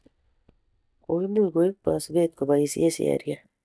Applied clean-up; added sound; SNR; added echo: neural mask model DeepFilterNet 3.